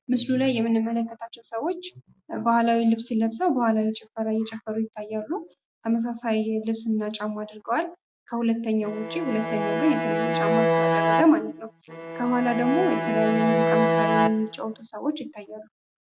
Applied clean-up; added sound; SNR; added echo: none; Bowed string instrument; -1 dB; none.